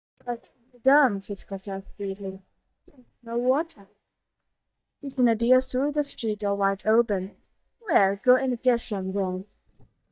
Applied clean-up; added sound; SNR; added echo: neural mask model DeepFilterNet 3.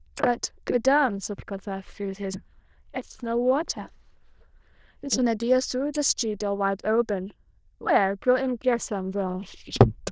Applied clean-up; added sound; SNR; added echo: neural diffusion model UNIVERSE++.